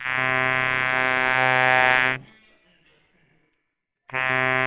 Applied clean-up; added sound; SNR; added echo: neural separator model SepFormer WHAMR!.